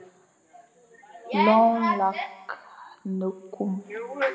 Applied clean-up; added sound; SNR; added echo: none; none; none; reverberation time 1.2 s.